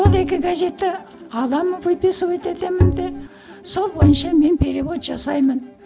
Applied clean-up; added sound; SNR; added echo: none; Bowed string instrument; -2 dB; none.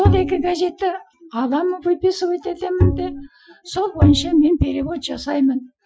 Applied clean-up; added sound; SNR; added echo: classical method Wiener filter.